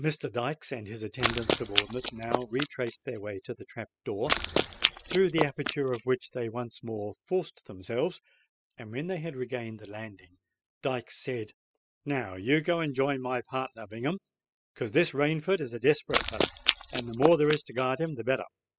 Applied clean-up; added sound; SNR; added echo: classical method spectral subtraction.